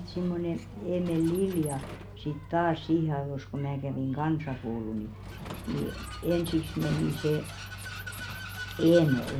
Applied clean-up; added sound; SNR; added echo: none; Vehicle; 14 dB; none.